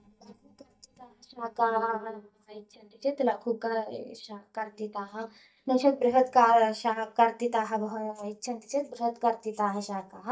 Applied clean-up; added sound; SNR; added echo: neural mask model DeepFilterNet 3.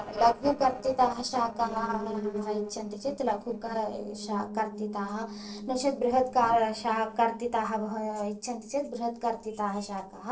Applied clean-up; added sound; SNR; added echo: neural separator model SepFormer DNS4.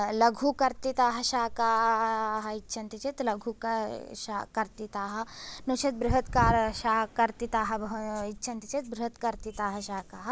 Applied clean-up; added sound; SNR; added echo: none; none; none; none.